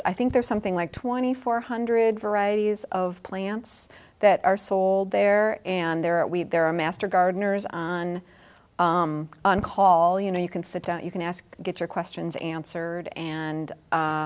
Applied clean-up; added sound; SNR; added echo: none; none; none; none.